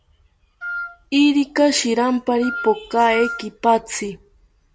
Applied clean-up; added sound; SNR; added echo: none; Wind instrument, woodwind instrument; 11 dB; none.